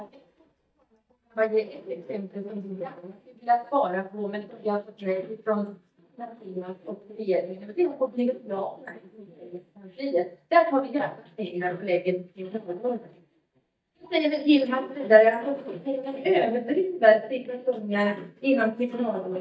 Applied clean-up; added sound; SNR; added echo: neural mask model DeepFilterNet 3.